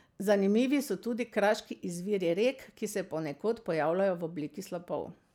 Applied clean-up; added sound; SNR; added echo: none; none; none; none.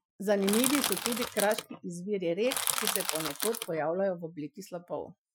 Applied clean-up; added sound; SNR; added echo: classical method Wiener filter.